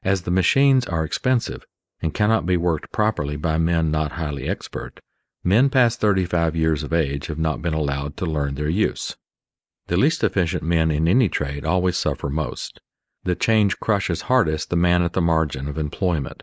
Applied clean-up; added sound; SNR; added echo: neural mask model Resemble Enhance denoiser.